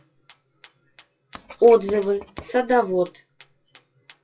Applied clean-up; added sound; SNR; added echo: classical method WPE with log-MMSE.